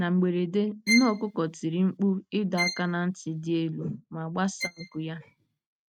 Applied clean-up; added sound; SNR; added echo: neural mask model RNNoise.